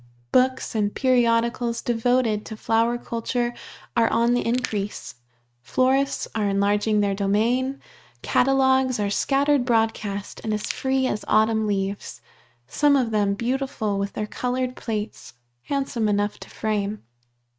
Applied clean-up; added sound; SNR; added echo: neural mask model RNNoise.